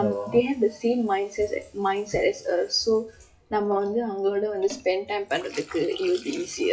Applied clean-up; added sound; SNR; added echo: classical method WPE with log-MMSE.